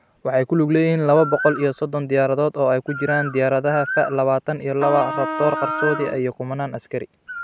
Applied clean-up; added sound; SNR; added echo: none; Bird + Trumpet; 10 dB; none.